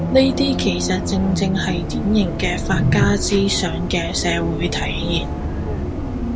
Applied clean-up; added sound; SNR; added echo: none; Bus; 3 dB; none.